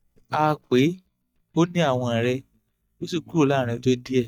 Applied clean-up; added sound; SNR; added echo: neural mask model DeepFilterNet 3.